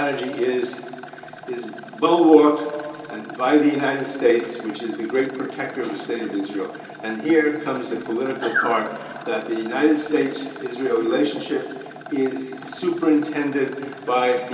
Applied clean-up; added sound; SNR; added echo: none; Rattle; 18 dB; reverberation time 2.0 s.